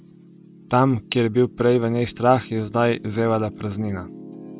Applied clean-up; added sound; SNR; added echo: none; Piano; 19 dB; none.